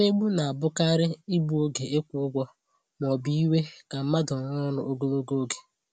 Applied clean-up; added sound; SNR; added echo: none; none; none; none.